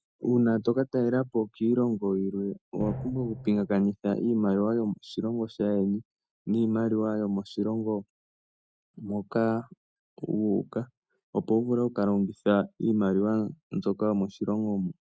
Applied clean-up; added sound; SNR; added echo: neural mask model RNNoise.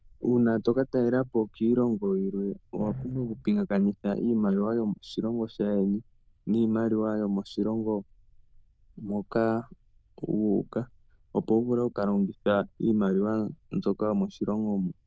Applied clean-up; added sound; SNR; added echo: neural diffusion model UNIVERSE++.